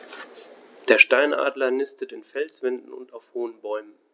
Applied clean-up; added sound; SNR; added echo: none; none; none; none.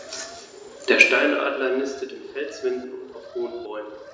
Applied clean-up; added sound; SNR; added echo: none; Alarm; 18 dB; reverberation time 1.0 s.